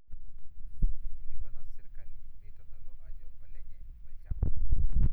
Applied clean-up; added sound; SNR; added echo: none; none; none; none.